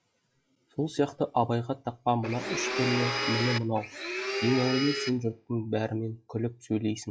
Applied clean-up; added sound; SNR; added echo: classical method log-MMSE.